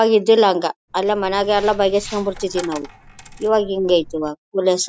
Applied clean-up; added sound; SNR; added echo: none; Coin (dropping); 19 dB; none.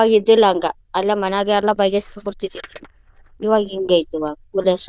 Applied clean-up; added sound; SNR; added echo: neural diffusion model UNIVERSE++.